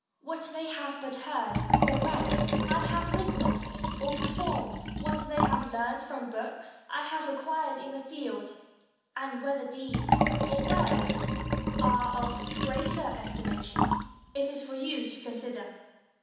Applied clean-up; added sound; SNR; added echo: none; Liquid; -3 dB; reverberation time 1.1 s.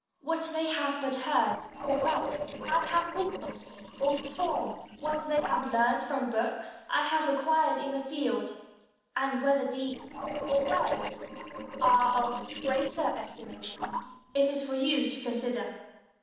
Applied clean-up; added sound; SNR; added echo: neural separator model SepFormer DNS4.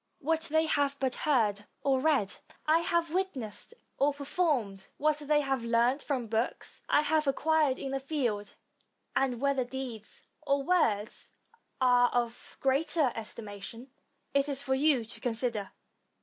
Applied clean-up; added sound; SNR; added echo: none; none; none; none.